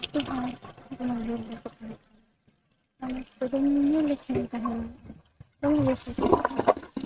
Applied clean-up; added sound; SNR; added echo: neural mask model RNNoise.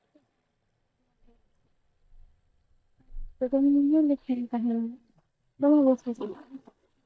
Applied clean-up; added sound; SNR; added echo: neural mask model DeepFilterNet 3.